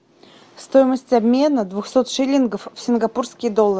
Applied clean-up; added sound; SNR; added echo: none; none; none; none.